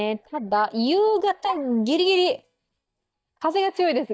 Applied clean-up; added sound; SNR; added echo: neural mask model DeepFilterNet 3.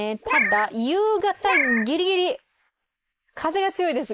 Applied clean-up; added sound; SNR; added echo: neural mask model Resemble Enhance denoiser.